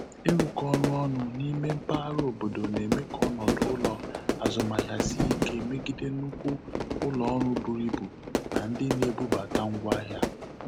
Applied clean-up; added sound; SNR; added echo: none; Fire / Fireworks; 0 dB; none.